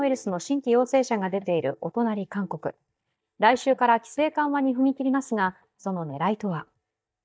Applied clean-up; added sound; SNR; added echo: neural mask model DeepFilterNet 3.